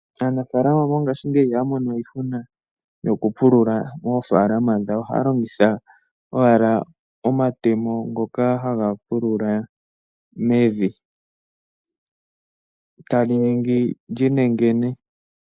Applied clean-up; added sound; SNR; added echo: neural mask model Resemble Enhance denoiser.